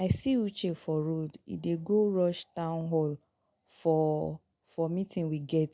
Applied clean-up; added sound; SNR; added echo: none; none; none; none.